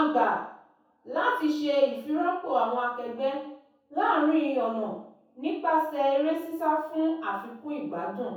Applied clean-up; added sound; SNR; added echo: none; none; none; reverberation time 0.6 s.